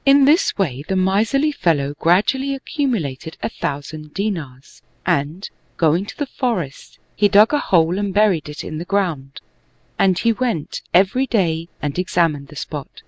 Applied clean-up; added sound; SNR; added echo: none; none; none; none.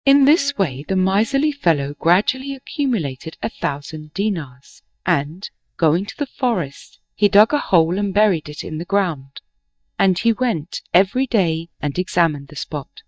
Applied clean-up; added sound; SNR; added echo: neural mask model DeepFilterNet 3.